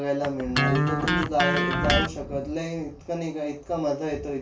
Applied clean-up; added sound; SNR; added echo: none; Electric guitar; -1 dB; reverberation time 0.2 s.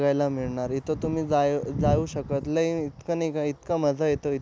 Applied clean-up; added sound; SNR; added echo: none; none; none; none.